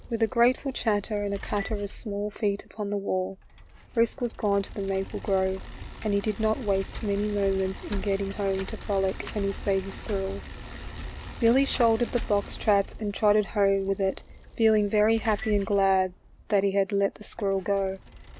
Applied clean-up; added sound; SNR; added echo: none; Bicycle; 12 dB; none.